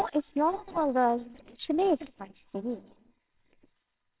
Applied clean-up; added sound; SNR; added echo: neural separator model SepFormer WHAMR!.